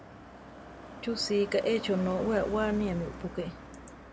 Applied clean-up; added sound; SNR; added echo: none; Car passing by; 12 dB; none.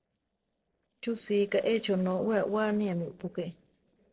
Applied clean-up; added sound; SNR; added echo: neural separator model SepFormer DNS4.